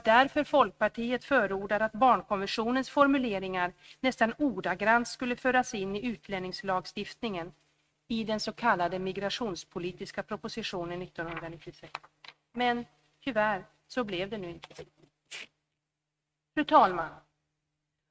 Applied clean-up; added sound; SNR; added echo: neural mask model RNNoise.